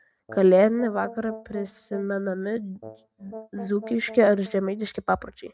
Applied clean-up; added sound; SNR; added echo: neural mask model RNNoise.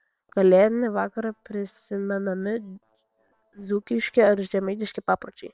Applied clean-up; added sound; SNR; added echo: neural separator model SepFormer WHAM!.